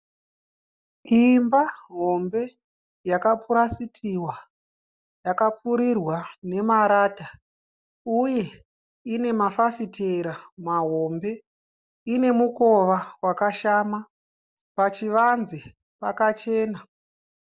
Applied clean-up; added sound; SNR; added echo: none; none; none; none.